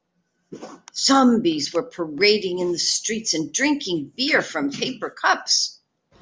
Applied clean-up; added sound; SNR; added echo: none; none; none; none.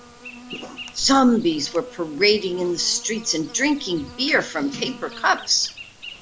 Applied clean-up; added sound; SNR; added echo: none; Insect; 18 dB; none.